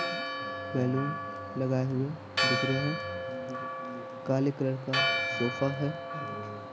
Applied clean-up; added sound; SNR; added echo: none; Church bell; 2 dB; none.